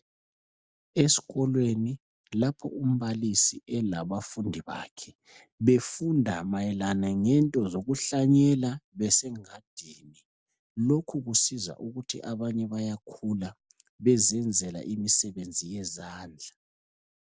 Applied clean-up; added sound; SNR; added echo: none; none; none; none.